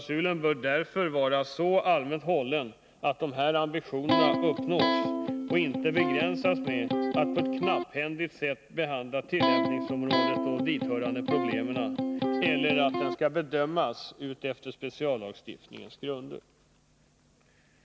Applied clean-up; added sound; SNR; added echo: none; Electric guitar; -2 dB; none.